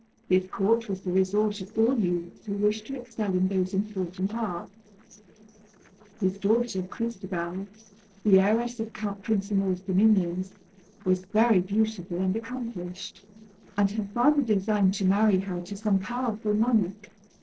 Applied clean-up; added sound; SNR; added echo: neural separator model SepFormer DNS4.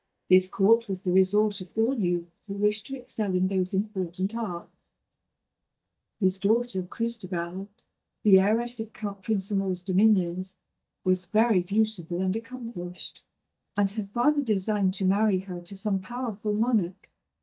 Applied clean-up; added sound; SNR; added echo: neural mask model DeepFilterNet 3.